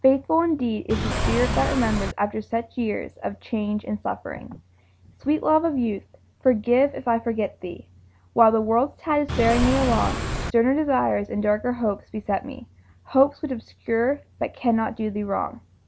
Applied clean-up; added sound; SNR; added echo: none; Engine / Car; 1 dB; none.